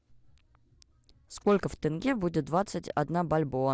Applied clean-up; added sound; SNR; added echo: none; none; none; none.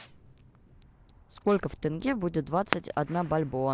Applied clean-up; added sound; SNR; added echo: none; Fireworks; 12 dB; none.